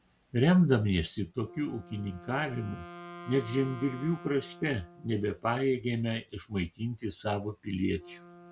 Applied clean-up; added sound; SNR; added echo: none; Wind instrument, woodwind instrument; 19 dB; none.